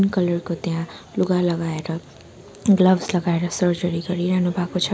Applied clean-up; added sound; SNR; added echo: none; none; none; none.